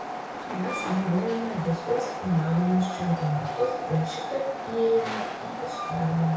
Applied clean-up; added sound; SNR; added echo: none; Train; 6 dB; reverberation time 0.6 s.